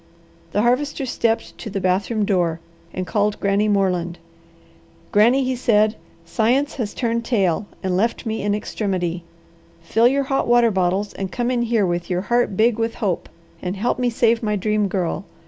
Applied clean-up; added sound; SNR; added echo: none; none; none; none.